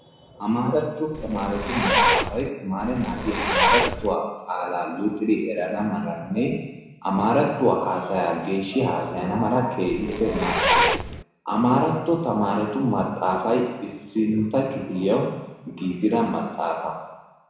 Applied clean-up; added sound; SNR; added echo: none; Zipper (clothing); -1 dB; reverberation time 1.0 s.